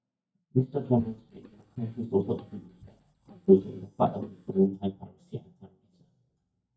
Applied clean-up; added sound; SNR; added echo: neural mask model DeepFilterNet 3.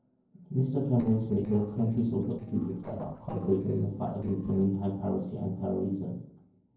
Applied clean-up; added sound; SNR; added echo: neural separator model SepFormer DNS4.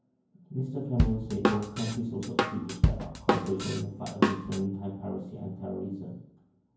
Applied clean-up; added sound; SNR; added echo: none; Drum / Drum kit; -5 dB; reverberation time 0.9 s.